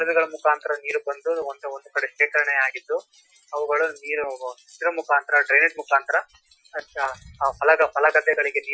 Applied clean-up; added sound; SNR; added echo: classical method Wiener filter.